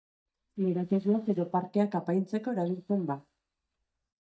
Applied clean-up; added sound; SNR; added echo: neural mask model DeepFilterNet 3.